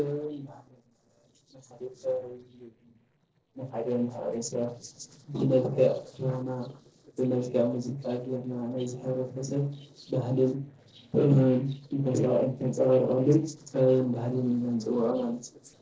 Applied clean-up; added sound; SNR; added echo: neural separator model SepFormer DNS4.